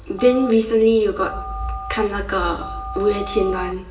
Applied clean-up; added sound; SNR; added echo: none; Telephone; 13 dB; reverberation time 0.7 s.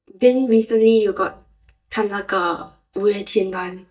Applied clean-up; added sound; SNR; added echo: neural mask model DeepFilterNet 3.